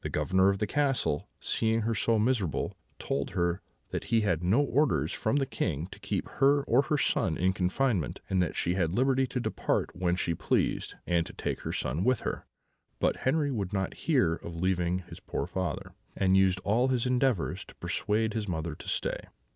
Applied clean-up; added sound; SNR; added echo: none; none; none; none.